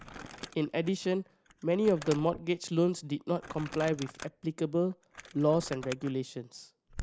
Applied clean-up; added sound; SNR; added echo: none; Crumpling, crinkling; 16 dB; none.